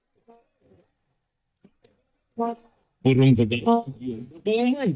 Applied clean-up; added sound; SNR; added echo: neural mask model DeepFilterNet 3.